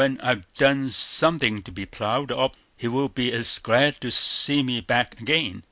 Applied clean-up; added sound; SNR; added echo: none; none; none; none.